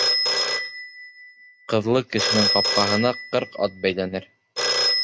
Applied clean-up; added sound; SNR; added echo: none; Telephone; -1 dB; none.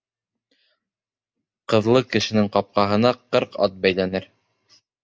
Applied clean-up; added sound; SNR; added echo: none; none; none; none.